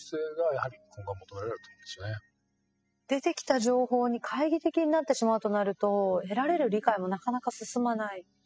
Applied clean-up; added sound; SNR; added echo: classical method spectral subtraction.